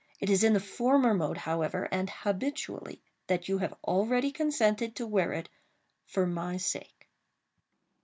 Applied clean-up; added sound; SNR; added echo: none; none; none; none.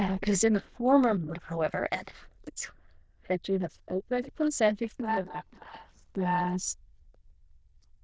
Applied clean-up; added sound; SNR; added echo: neural diffusion model UNIVERSE++.